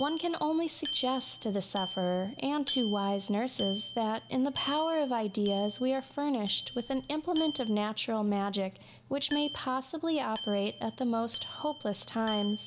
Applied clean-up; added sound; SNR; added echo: none; Bicycle bell; 12 dB; reverberation time 0.7 s.